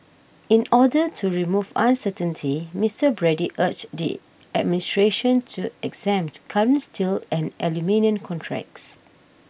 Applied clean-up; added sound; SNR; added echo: none; none; none; none.